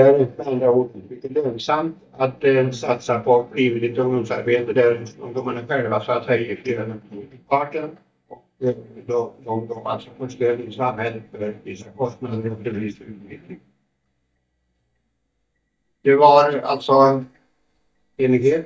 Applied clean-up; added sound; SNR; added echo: neural mask model DeepFilterNet 3.